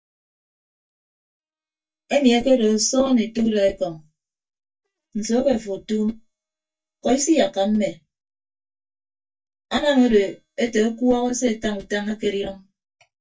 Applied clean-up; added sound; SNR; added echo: neural mask model DeepFilterNet 3.